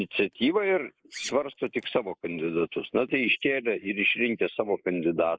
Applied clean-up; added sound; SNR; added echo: neural mask model Resemble Enhance denoiser.